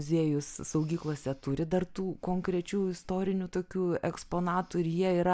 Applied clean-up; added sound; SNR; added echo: none; none; none; none.